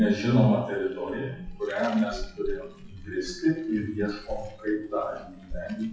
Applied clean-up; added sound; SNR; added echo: classical method WPE with log-MMSE.